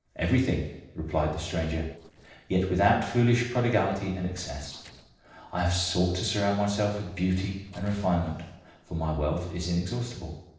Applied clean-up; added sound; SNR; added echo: neural separator model SepFormer DNS4.